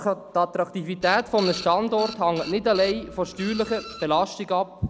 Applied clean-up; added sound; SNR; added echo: none; Printer; 14 dB; none.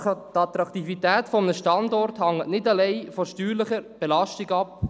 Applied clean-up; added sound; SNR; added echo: none; none; none; none.